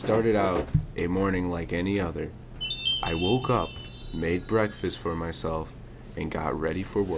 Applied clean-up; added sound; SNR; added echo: none; Chime; 12 dB; none.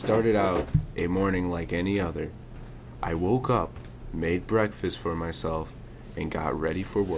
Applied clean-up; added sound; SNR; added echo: none; none; none; none.